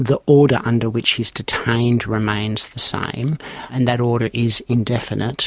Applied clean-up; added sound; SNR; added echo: none; none; none; none.